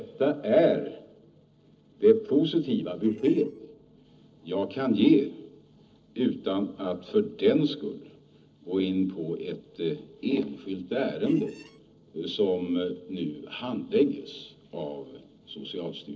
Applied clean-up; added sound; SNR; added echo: neural separator model SepFormer DNS4.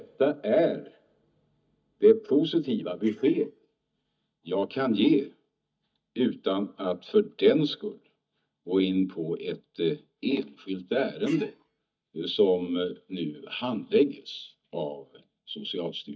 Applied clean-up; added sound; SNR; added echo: neural mask model DeepFilterNet 3.